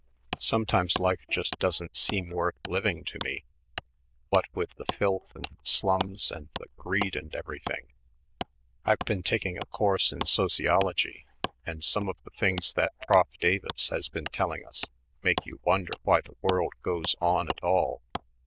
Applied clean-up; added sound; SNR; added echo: neural diffusion model UNIVERSE++.